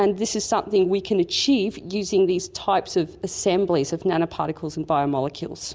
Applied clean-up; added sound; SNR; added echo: none; none; none; none.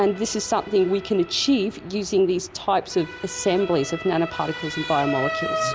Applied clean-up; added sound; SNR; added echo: none; Motor vehicle (road) / Siren; 10 dB; none.